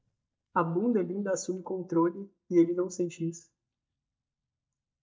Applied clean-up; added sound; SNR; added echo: neural mask model DeepFilterNet 3.